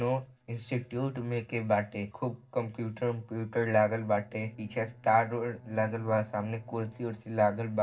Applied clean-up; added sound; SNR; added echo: neural separator model SepFormer DNS4.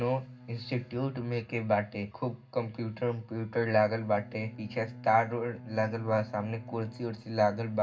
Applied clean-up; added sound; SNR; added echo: none; Bowed string instrument; 19 dB; reverberation time 0.4 s.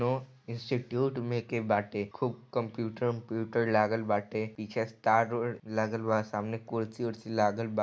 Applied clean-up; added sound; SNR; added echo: none; none; none; none.